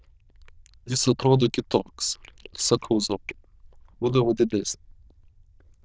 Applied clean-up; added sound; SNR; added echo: neural diffusion model UNIVERSE++.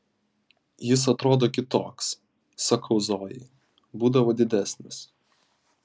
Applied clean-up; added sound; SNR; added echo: none; none; none; none.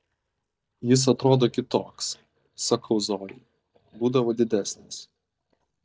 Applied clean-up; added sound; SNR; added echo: neural mask model DeepFilterNet 3.